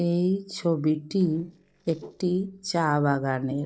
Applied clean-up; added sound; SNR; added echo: neural separator model SepFormer DNS4.